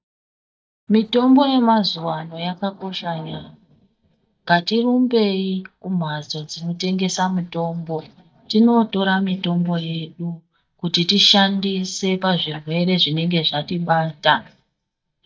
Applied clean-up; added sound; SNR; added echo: neural mask model DeepFilterNet 3.